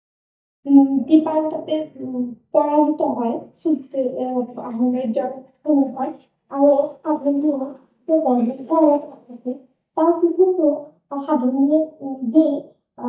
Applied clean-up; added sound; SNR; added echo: neural mask model DeepFilterNet 3.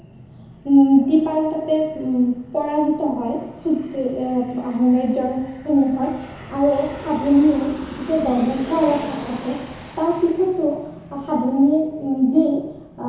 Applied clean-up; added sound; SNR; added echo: none; Aircraft; 18 dB; reverberation time 1.0 s.